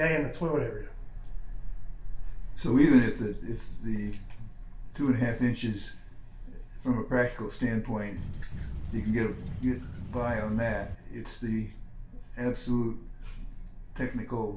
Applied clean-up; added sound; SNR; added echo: none; Boat, Water vehicle; 9 dB; reverberation time 0.3 s.